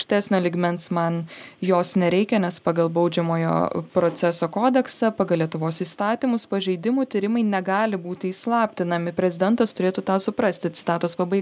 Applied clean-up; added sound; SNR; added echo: none; none; none; none.